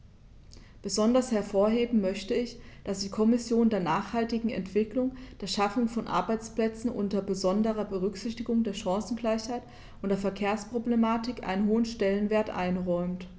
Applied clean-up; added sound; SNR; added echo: none; none; none; none.